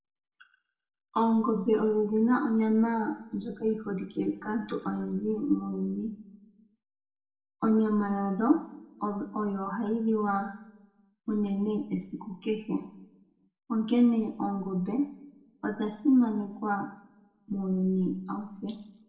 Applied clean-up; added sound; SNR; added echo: none; none; none; reverberation time 0.6 s.